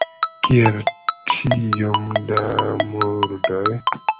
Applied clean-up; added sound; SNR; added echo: none; Ringtone; 2 dB; none.